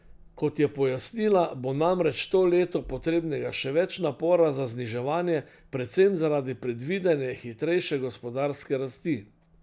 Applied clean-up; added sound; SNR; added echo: none; none; none; none.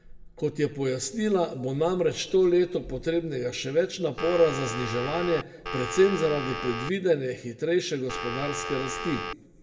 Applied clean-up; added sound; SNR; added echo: none; Telephone; 6 dB; reverberation time 1.1 s.